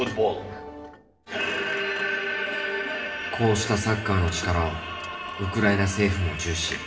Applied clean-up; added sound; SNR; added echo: none; Thump, thud; 18 dB; reverberation time 0.7 s.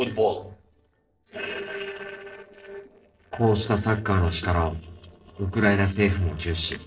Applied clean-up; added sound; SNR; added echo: neural separator model SepFormer DNS4.